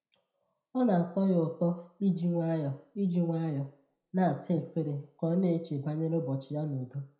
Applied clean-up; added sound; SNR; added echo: none; none; none; reverberation time 0.4 s.